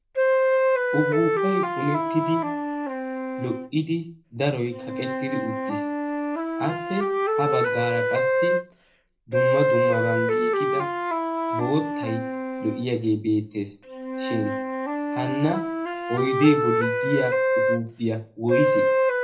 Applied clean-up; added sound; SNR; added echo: none; Wind instrument, woodwind instrument; -3 dB; reverberation time 0.3 s.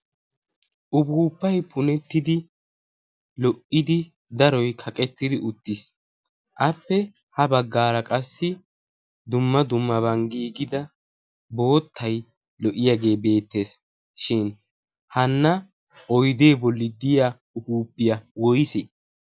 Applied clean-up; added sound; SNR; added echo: none; none; none; none.